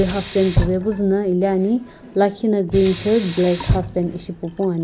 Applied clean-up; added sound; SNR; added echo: none; Sink (filling or washing); 8 dB; none.